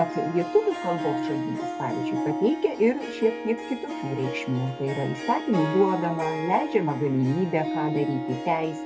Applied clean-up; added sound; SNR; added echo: none; Harp; 5 dB; none.